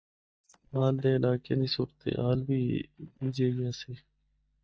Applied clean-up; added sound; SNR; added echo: neural mask model DeepFilterNet 3.